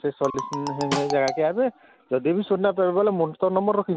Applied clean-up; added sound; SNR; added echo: none; Marimba, xylophone + Snare drum; 9 dB; none.